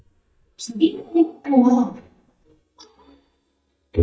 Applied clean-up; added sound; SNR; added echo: neural mask model DeepFilterNet 3.